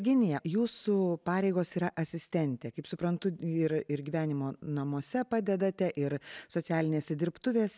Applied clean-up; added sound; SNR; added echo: none; none; none; none.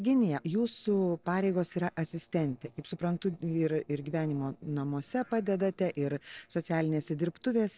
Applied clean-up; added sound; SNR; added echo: neural separator model SepFormer DNS4.